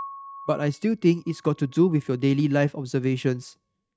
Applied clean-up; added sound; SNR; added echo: neural mask model RNNoise.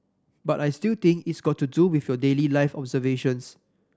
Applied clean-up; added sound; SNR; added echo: none; none; none; none.